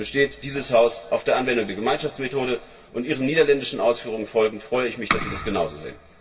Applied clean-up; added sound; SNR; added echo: none; none; none; reverberation time 0.1 s.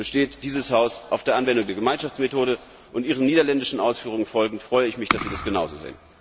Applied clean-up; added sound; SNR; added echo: none; none; none; none.